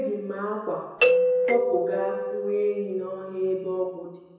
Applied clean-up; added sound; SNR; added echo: none; Doorbell; -4 dB; reverberation time 1.0 s.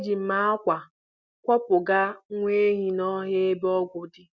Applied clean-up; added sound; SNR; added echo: none; none; none; none.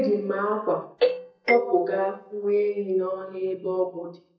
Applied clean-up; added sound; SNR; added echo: neural mask model DeepFilterNet 3.